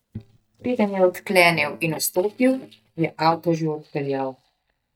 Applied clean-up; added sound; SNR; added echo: neural mask model DeepFilterNet 3.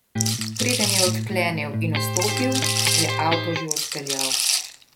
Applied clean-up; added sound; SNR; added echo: none; Rattle / Rattle (instrument) + Electric guitar; -4 dB; none.